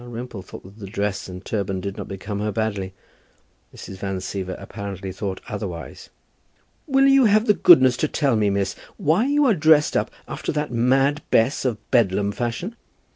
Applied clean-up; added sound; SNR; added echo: none; none; none; none.